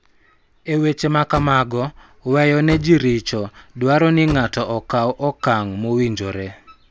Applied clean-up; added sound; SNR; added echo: none; Slam; 16 dB; none.